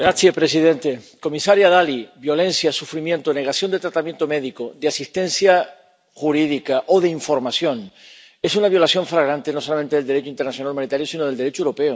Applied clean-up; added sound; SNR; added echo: none; none; none; none.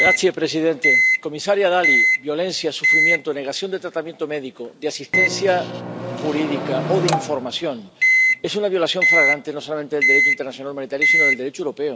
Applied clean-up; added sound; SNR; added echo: none; Microwave oven; -3 dB; none.